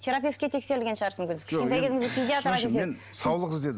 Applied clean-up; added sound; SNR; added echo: none; none; none; none.